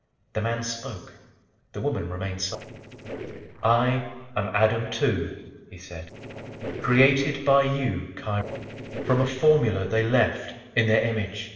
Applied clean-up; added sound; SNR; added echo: neural separator model SepFormer DNS4.